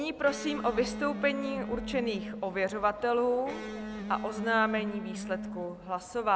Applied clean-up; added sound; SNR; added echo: none; Electric guitar; 8 dB; none.